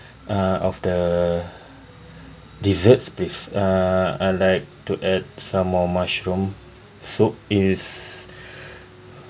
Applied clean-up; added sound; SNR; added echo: none; none; none; none.